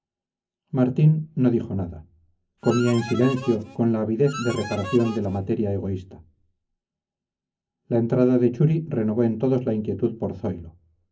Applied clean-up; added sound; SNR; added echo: none; Harmonica; 12 dB; reverberation time 0.3 s.